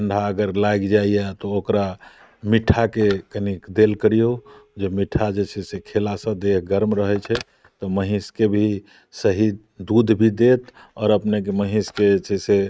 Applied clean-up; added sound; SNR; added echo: neural mask model RNNoise.